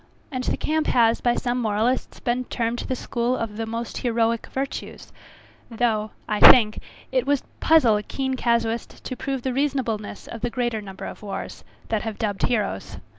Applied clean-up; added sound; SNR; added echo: none; none; none; none.